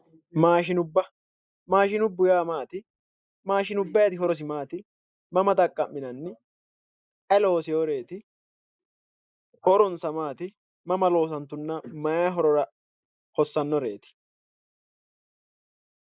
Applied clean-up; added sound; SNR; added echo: neural mask model Resemble Enhance denoiser.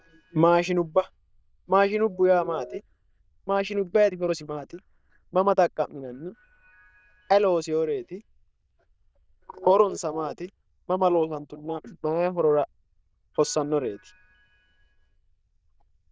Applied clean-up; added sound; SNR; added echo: neural diffusion model UNIVERSE++.